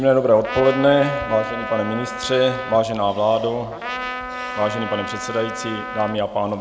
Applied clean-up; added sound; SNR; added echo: none; Trumpet; 10 dB; none.